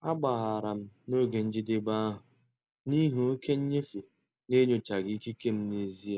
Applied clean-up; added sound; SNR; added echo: none; none; none; none.